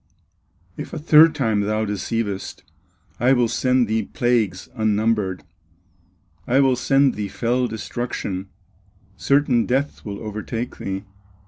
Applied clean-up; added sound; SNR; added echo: none; none; none; none.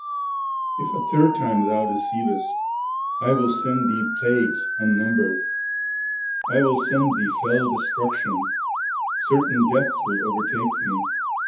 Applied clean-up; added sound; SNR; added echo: classical method WPE with log-MMSE.